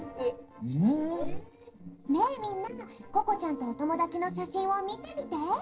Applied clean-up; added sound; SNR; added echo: neural separator model SepFormer DNS4.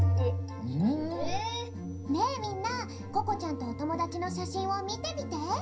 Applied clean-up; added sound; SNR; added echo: none; Organ; 2 dB; reverberation time 0.3 s.